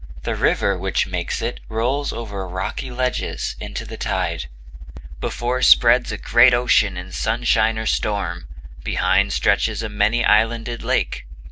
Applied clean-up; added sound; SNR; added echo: none; none; none; none.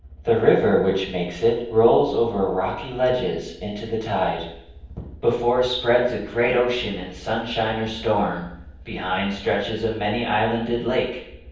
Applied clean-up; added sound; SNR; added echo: none; none; none; reverberation time 0.9 s.